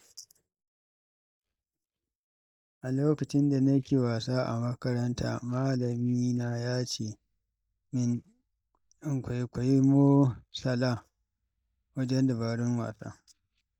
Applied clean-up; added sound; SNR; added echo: neural mask model DeepFilterNet 3.